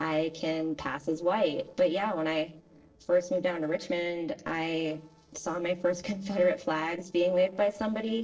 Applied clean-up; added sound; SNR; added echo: neural separator model SepFormer DNS4.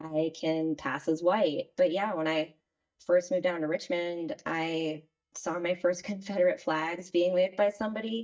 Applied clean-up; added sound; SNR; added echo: neural mask model DeepFilterNet 3.